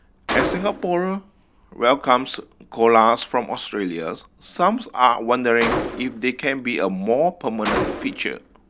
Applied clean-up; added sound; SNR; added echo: none; Gunshot, gunfire; 10 dB; none.